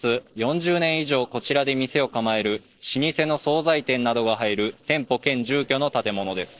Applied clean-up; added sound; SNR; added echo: neural separator model SepFormer DNS4.